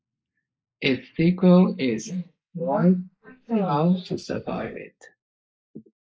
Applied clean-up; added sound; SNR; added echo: neural mask model Resemble Enhance denoiser.